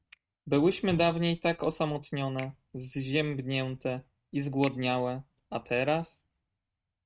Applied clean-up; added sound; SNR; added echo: neural mask model RNNoise.